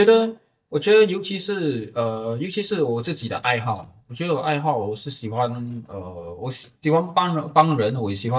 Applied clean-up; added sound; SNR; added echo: neural mask model DeepFilterNet 3.